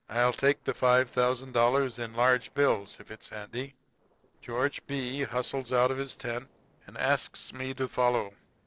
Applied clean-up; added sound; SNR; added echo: neural separator model SepFormer DNS4.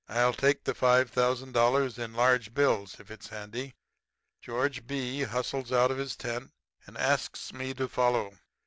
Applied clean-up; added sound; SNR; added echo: none; none; none; none.